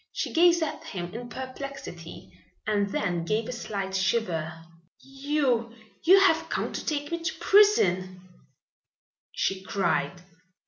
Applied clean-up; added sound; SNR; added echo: none; none; none; none.